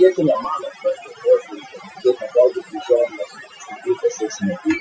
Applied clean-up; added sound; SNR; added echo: classical method Wiener filter.